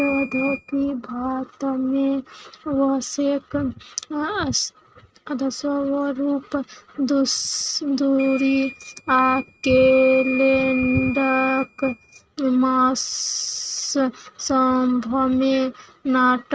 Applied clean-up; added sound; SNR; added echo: neural mask model RNNoise.